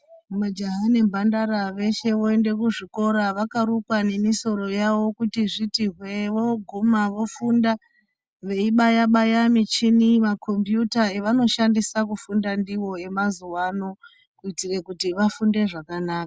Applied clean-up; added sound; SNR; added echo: none; none; none; none.